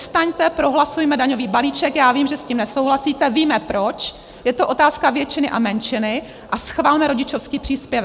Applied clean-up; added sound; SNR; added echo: none; none; none; none.